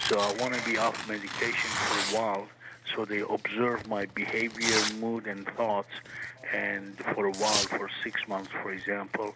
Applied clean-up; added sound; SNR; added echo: none; Tearing; 5 dB; none.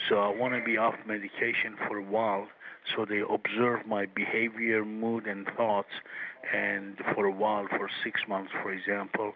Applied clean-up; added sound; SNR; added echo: none; none; none; none.